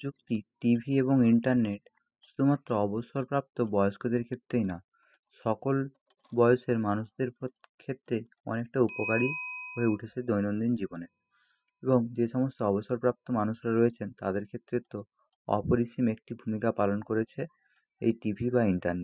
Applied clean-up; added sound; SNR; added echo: classical method spectral subtraction.